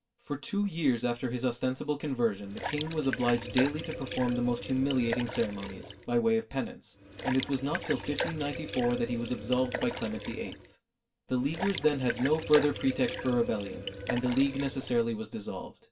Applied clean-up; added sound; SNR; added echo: none; Liquid; 8 dB; reverberation time 0.1 s.